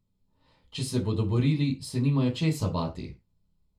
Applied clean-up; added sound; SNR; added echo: none; none; none; reverberation time 0.2 s.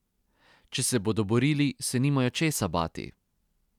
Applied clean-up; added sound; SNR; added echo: none; none; none; none.